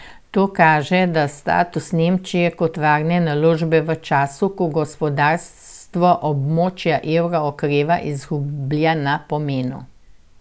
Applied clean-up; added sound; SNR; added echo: none; none; none; none.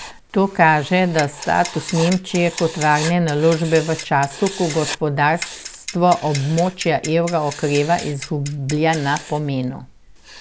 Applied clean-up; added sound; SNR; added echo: none; Writing + Clock; 14 dB; none.